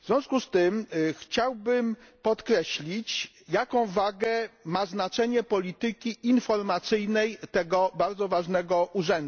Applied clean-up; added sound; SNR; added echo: none; none; none; none.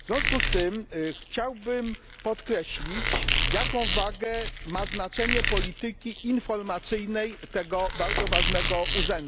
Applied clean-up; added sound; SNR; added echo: none; Squeak; -1 dB; none.